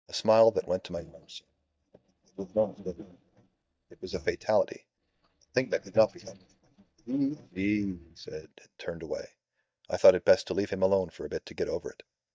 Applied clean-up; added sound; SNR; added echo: neural mask model DeepFilterNet 3.